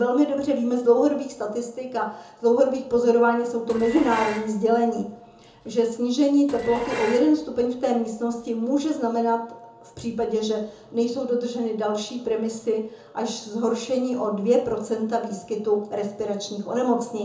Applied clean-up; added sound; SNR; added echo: none; Dishes, pots, and pans; 14 dB; reverberation time 0.6 s.